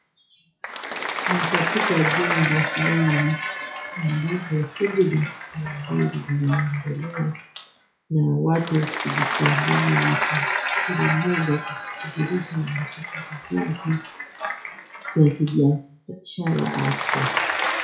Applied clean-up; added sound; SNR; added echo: classical method WPE with log-MMSE.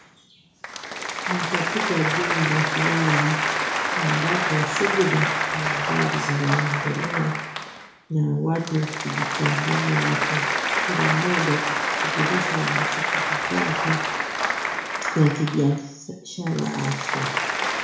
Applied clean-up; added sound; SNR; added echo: none; Applause; -1 dB; reverberation time 0.6 s.